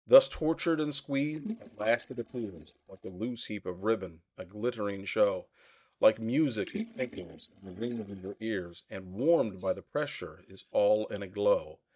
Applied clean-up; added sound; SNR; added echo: neural mask model DeepFilterNet 3.